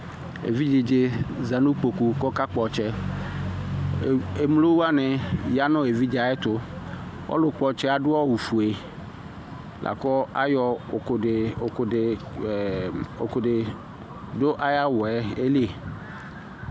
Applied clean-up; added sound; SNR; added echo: none; none; none; none.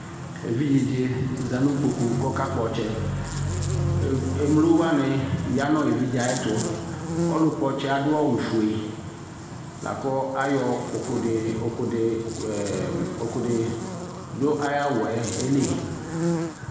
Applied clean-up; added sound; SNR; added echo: none; Buzz; 10 dB; reverberation time 1.2 s.